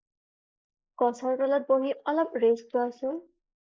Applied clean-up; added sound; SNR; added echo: neural mask model Resemble Enhance denoiser.